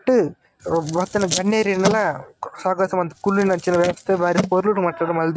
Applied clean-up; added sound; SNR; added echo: neural mask model RNNoise.